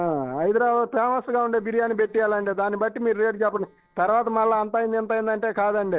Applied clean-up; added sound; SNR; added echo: neural separator model SepFormer DNS4.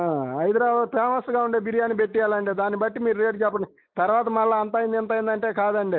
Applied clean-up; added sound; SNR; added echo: neural mask model Resemble Enhance denoiser.